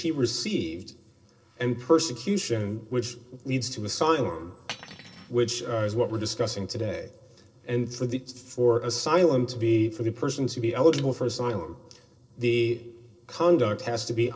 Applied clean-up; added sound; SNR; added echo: neural separator model SepFormer DNS4.